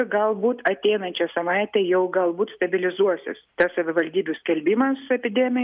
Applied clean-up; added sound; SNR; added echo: none; none; none; none.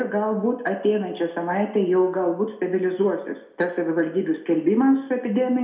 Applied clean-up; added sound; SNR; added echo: none; none; none; reverberation time 0.6 s.